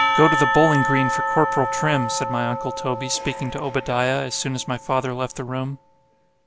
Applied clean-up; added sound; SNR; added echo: none; Church bell / Percussion; 3 dB; none.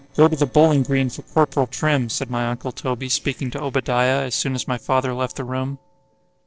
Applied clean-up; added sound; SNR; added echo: neural separator model SepFormer DNS4.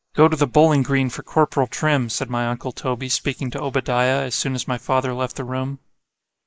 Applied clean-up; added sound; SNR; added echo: neural mask model Resemble Enhance denoiser.